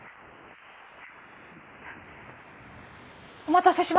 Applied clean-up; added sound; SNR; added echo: neural mask model Resemble Enhance denoiser.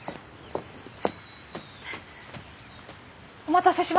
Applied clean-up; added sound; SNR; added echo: none; none; none; none.